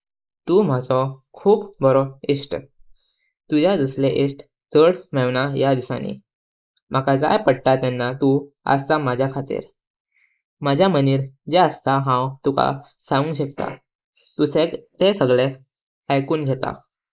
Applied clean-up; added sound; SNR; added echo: neural mask model Resemble Enhance denoiser.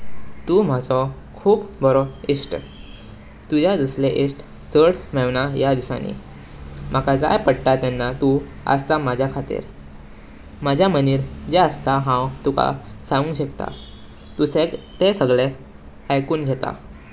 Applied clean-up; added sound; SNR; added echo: none; none; none; none.